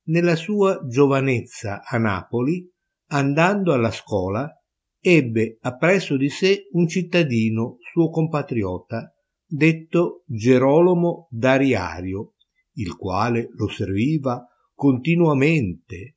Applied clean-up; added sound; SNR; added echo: none; none; none; none.